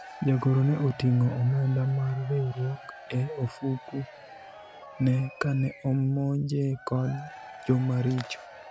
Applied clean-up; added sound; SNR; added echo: none; Crowd / Cheering; 19 dB; none.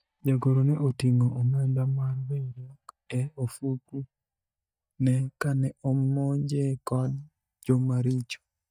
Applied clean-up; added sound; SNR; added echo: neural mask model DeepFilterNet 3.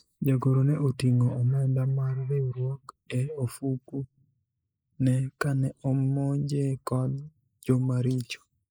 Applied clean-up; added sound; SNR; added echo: neural mask model Resemble Enhance denoiser.